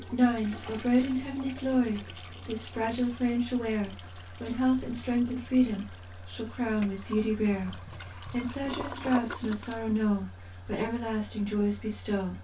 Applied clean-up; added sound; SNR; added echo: none; Toilet flush; 16 dB; reverberation time 0.1 s.